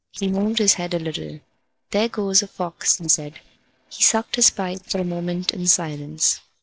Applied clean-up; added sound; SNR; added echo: neural separator model SepFormer DNS4.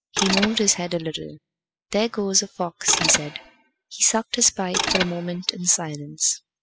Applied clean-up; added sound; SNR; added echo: classical method spectral subtraction.